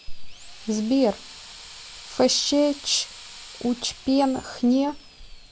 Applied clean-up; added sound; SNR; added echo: none; Drill; 19 dB; none.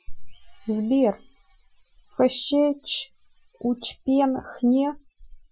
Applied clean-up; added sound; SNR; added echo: classical method Wiener filter.